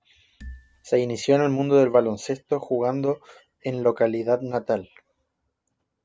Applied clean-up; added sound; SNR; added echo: none; Marimba, xylophone; 17 dB; none.